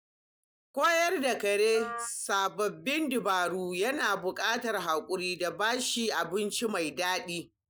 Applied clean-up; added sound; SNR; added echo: neural mask model DeepFilterNet 3.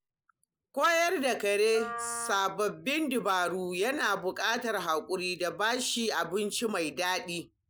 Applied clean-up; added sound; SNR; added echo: none; Wind instrument, woodwind instrument; 12 dB; none.